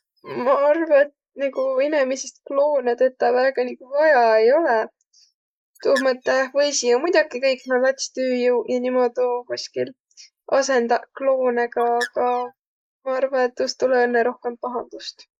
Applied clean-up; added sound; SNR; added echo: neural mask model Resemble Enhance denoiser.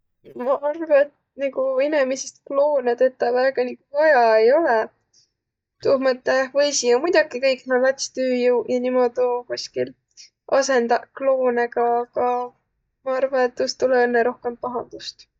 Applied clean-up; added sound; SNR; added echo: neural mask model DeepFilterNet 3.